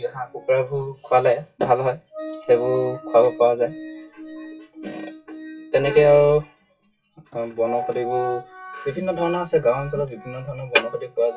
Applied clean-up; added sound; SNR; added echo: classical method WPE with log-MMSE.